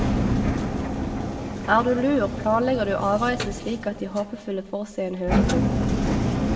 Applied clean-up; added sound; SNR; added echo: none; Engine; -1 dB; reverberation time 0.8 s.